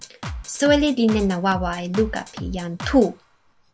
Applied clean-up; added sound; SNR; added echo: none; Drum kit; 12 dB; none.